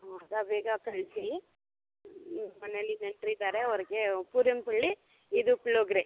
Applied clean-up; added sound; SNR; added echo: none; none; none; none.